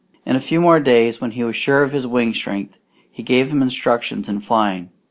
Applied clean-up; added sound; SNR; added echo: none; none; none; none.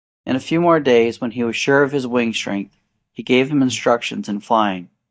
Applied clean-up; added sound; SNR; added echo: neural mask model DeepFilterNet 3.